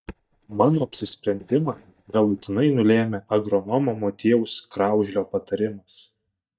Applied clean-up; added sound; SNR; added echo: neural mask model DeepFilterNet 3.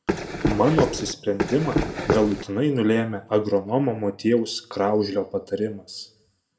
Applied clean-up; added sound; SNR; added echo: none; Run; 1 dB; reverberation time 0.3 s.